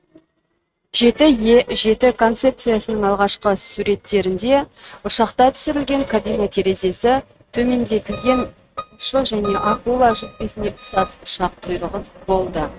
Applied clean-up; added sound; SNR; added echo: neural mask model RNNoise.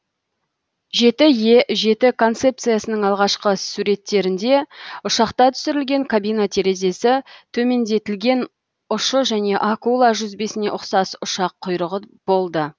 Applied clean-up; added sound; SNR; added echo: none; none; none; none.